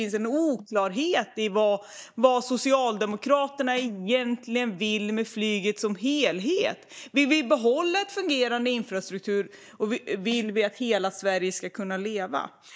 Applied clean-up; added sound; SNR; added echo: neural mask model DeepFilterNet 3.